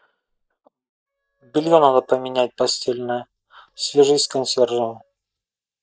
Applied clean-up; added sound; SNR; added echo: neural mask model DeepFilterNet 3.